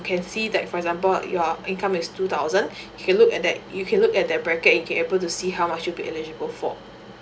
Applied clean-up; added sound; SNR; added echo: none; none; none; none.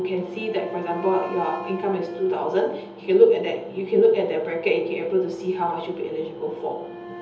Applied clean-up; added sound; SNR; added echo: none; Wind instrument, woodwind instrument; 16 dB; reverberation time 0.8 s.